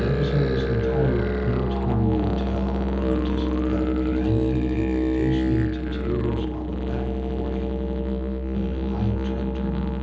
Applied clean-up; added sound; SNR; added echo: none; Musical instrument; -5 dB; reverberation time 0.8 s.